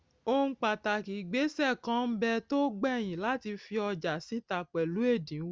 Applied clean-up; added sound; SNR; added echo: none; none; none; none.